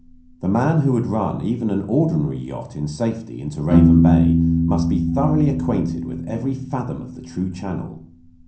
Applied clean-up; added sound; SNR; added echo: none; Piano; -1 dB; reverberation time 0.6 s.